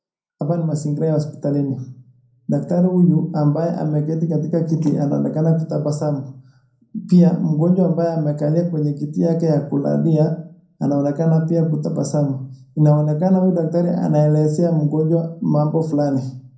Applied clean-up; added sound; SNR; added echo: none; none; none; reverberation time 0.5 s.